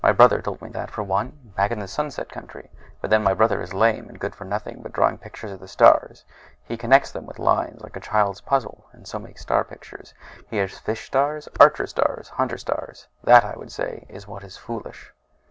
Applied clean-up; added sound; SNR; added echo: none; none; none; none.